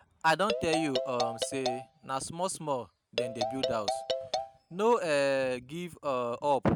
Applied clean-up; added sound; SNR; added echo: neural mask model RNNoise.